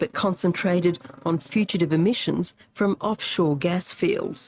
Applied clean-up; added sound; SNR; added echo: neural mask model RNNoise.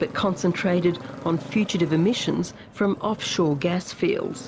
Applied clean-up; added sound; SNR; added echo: none; Motorcycle; 15 dB; none.